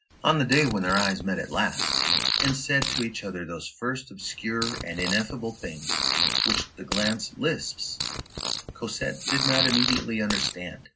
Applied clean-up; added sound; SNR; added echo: none; Fart; 1 dB; reverberation time 0.4 s.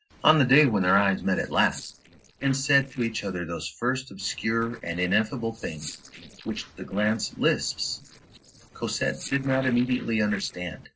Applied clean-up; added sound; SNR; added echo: neural separator model SepFormer DNS4.